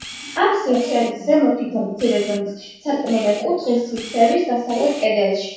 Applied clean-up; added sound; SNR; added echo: none; Camera; 19 dB; reverberation time 0.7 s.